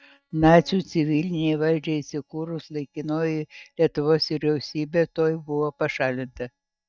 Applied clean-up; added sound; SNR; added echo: neural mask model DeepFilterNet 3.